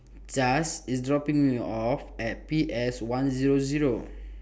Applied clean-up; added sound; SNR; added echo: none; none; none; none.